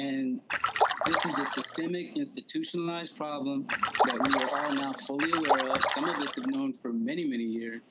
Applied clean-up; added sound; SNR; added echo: none; Splash, splatter; -3 dB; none.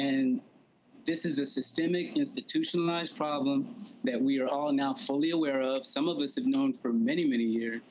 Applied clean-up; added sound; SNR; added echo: none; none; none; none.